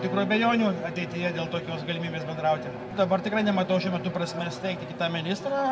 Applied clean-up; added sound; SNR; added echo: none; Bowed string instrument; 11 dB; reverberation time 1.0 s.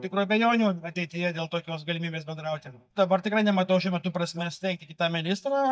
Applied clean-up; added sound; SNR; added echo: neural mask model DeepFilterNet 3.